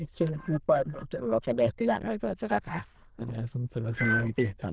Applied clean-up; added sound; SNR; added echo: neural diffusion model UNIVERSE++.